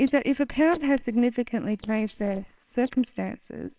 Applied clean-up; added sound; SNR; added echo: neural separator model SepFormer WHAMR!.